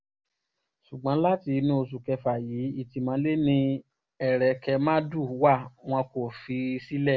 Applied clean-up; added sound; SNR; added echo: none; none; none; none.